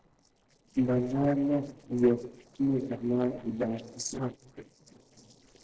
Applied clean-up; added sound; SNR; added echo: neural separator model SepFormer DNS4.